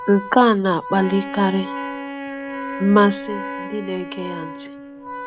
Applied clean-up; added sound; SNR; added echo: none; Wind instrument, woodwind instrument + Organ; 11 dB; none.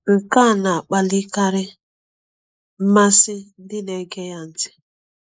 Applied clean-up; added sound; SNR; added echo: neural mask model Resemble Enhance denoiser.